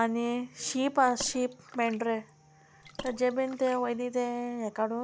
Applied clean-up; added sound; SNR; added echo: none; Water / Splash, splatter; 19 dB; none.